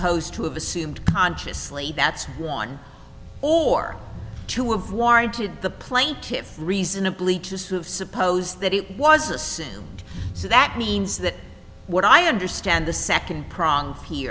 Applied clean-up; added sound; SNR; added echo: none; Thunder; 14 dB; none.